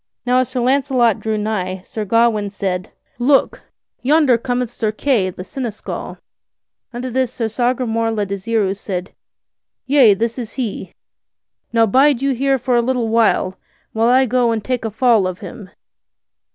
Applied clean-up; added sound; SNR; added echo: none; none; none; none.